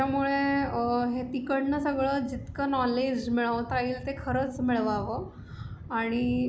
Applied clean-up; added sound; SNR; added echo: none; none; none; none.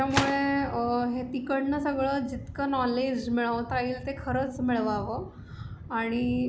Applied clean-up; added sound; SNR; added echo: none; Gunshot, gunfire; 11 dB; none.